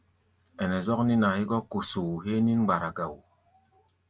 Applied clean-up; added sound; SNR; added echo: none; none; none; none.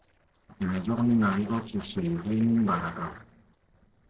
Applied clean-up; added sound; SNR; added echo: neural separator model SepFormer DNS4.